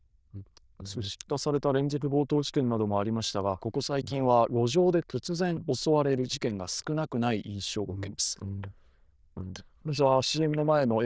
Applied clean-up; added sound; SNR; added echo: neural diffusion model UNIVERSE++.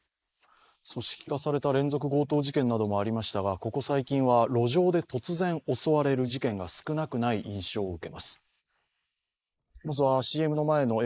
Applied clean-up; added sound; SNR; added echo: neural mask model Resemble Enhance denoiser.